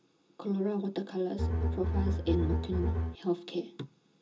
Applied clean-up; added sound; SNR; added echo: none; Bowed string instrument; -4 dB; reverberation time 0.2 s.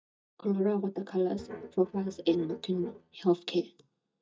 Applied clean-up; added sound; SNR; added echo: neural mask model DeepFilterNet 3.